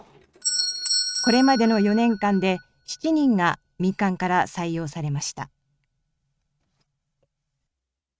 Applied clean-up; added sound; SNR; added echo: neural mask model RNNoise.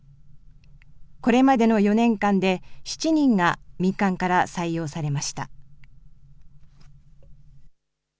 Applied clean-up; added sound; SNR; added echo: none; none; none; none.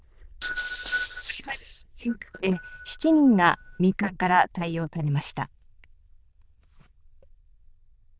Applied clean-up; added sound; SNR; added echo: neural diffusion model UNIVERSE++.